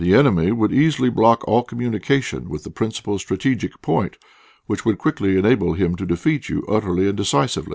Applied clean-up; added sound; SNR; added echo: none; none; none; none.